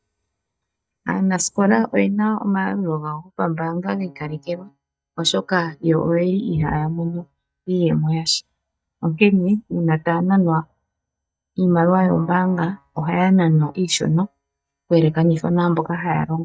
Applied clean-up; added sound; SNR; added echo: neural mask model DeepFilterNet 3.